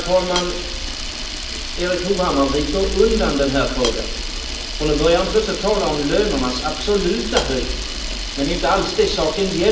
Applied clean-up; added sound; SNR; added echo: none; Camera; 5 dB; reverberation time 0.7 s.